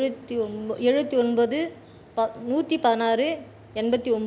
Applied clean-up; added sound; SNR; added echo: none; none; none; none.